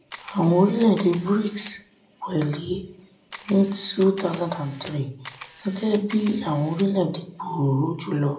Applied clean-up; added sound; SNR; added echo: none; Camera; 17 dB; reverberation time 0.4 s.